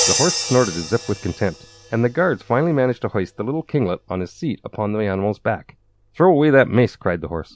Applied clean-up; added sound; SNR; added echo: none; Crash cymbal; 10 dB; none.